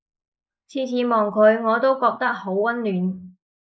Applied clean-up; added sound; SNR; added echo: neural mask model Resemble Enhance denoiser.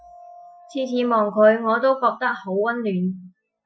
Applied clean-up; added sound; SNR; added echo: classical method Wiener filter.